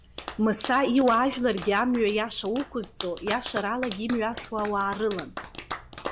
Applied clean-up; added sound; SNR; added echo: none; Clapping; 12 dB; none.